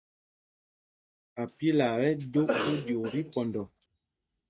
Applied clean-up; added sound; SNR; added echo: neural mask model DeepFilterNet 3.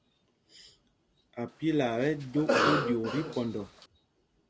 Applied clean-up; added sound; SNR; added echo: none; Cough; -1 dB; none.